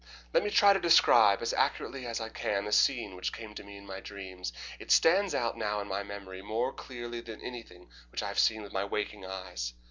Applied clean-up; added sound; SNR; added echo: none; none; none; none.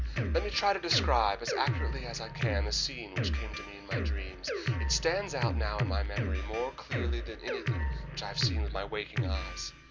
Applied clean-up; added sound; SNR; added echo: none; Drum kit; -2 dB; none.